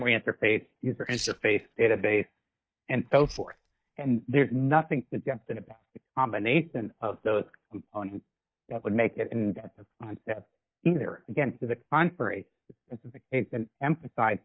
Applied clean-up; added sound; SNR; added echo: neural mask model DeepFilterNet 3.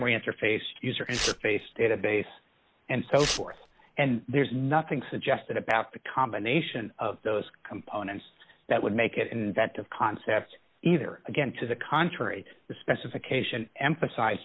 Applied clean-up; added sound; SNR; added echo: none; Tearing; 8 dB; none.